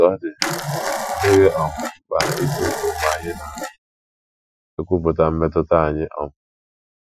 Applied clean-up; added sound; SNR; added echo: classical method Wiener filter.